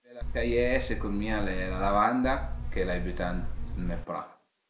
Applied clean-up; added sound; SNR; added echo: none; Buzz; 1 dB; none.